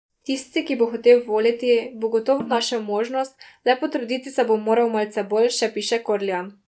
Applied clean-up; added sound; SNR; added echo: neural mask model DeepFilterNet 3.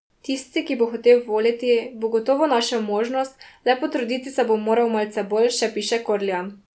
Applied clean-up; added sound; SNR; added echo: none; none; none; none.